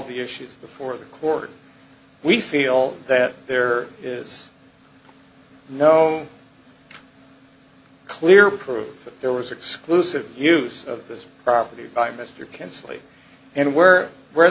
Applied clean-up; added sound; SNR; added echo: none; none; none; none.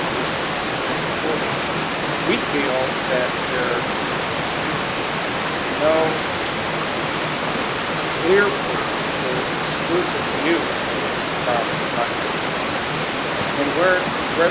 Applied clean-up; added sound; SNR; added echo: none; Stream / Liquid; -3 dB; none.